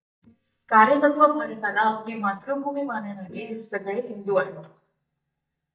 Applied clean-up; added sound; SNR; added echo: neural mask model DeepFilterNet 3.